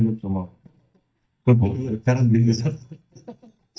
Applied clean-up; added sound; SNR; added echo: neural mask model DeepFilterNet 3.